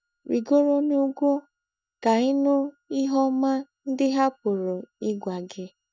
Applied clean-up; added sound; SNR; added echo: neural mask model DeepFilterNet 3.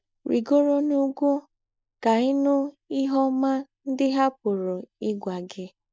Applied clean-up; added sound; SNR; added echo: neural mask model Resemble Enhance denoiser.